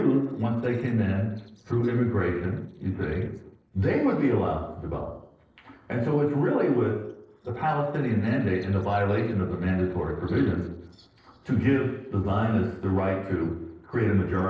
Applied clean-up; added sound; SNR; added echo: neural separator model SepFormer DNS4.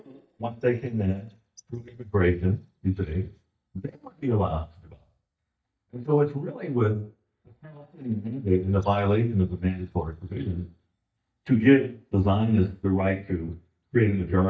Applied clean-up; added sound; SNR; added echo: neural mask model DeepFilterNet 3.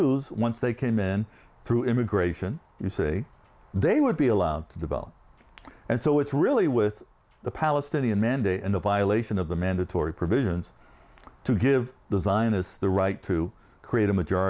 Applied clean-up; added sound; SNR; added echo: none; none; none; none.